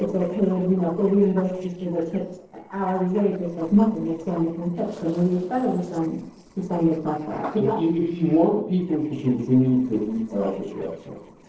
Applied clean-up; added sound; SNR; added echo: neural separator model SepFormer DNS4.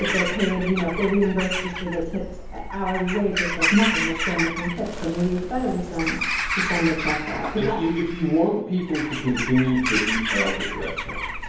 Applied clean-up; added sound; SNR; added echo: none; Bird vocalization, bird call, bird song / Crow; 3 dB; reverberation time 2.2 s.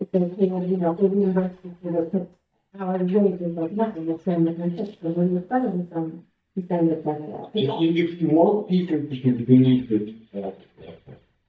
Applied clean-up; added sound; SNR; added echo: neural mask model DeepFilterNet 3.